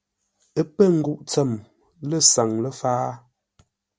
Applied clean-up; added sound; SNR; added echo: none; none; none; none.